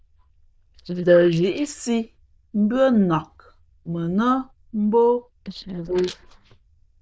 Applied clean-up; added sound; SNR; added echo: neural diffusion model UNIVERSE++.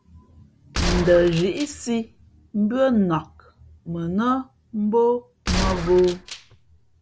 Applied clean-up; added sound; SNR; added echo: none; Gunshot, gunfire; 5 dB; none.